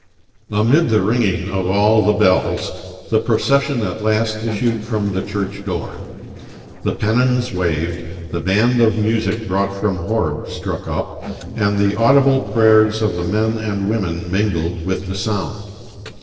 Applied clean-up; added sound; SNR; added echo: neural separator model SepFormer DNS4.